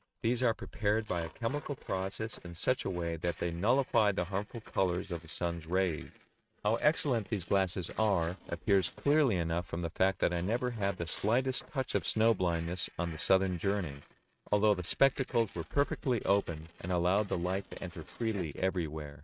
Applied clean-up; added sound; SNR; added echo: neural mask model RNNoise.